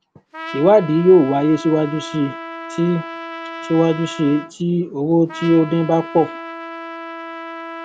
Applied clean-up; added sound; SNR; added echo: none; Trumpet; 13 dB; none.